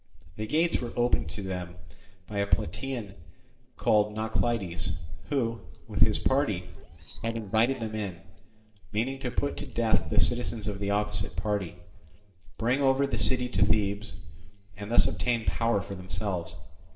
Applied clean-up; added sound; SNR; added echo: neural separator model SepFormer DNS4.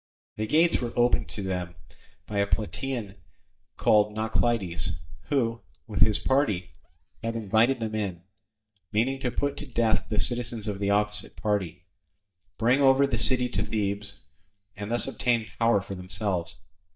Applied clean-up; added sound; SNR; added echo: neural mask model DeepFilterNet 3.